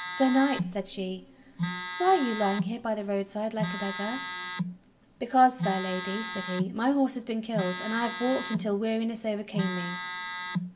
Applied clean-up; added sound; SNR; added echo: none; Telephone; 5 dB; reverberation time 1.7 s.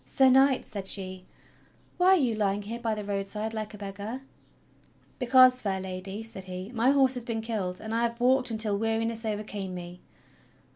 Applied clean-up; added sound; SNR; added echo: none; none; none; none.